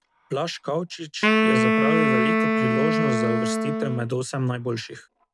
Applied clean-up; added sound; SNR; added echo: none; Wind instrument, woodwind instrument; -4 dB; none.